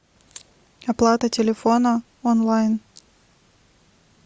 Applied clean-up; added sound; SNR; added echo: none; none; none; none.